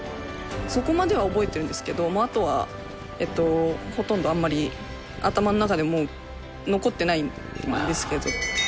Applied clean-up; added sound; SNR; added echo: none; Purr; 15 dB; none.